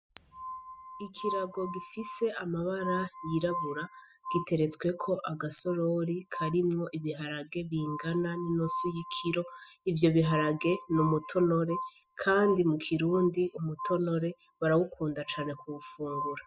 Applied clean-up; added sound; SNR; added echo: classical method spectral subtraction.